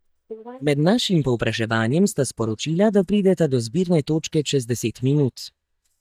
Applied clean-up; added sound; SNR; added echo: neural mask model DeepFilterNet 3.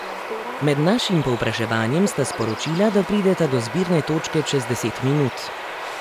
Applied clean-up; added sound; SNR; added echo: none; Bird vocalization, bird call, bird song; 9 dB; none.